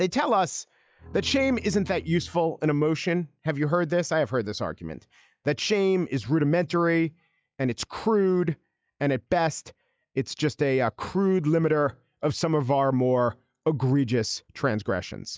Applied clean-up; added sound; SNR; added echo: classical method log-MMSE.